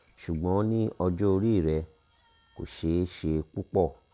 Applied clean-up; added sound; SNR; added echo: none; none; none; none.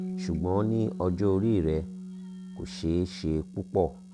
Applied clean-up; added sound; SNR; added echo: none; Bass guitar; 10 dB; none.